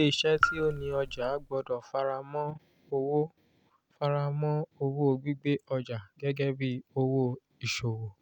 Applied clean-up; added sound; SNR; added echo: none; Raindrop / Drip; 3 dB; none.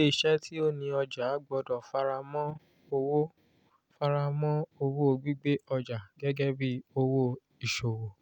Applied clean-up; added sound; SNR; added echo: none; none; none; none.